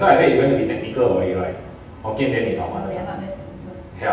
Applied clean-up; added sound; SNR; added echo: none; none; none; reverberation time 0.9 s.